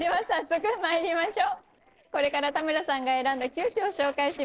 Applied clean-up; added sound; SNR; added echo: neural separator model SepFormer DNS4.